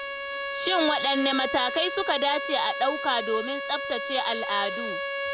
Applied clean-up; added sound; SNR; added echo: none; Bowed string instrument; 4 dB; none.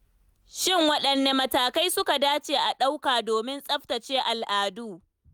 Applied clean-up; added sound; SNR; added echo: none; none; none; none.